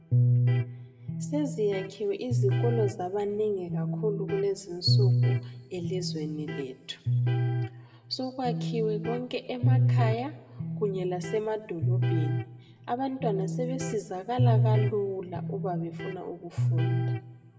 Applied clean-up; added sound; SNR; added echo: none; Electric guitar; -4 dB; reverberation time 0.9 s.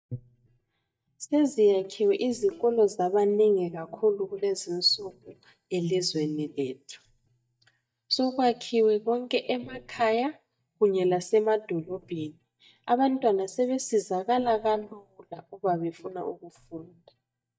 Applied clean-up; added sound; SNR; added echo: neural mask model DeepFilterNet 3.